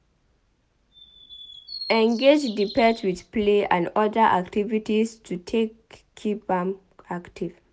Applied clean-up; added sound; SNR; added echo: none; Bird vocalization, bird call, bird song; 16 dB; none.